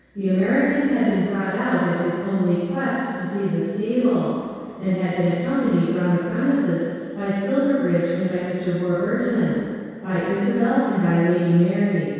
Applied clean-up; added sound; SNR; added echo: none; none; none; reverberation time 2.0 s.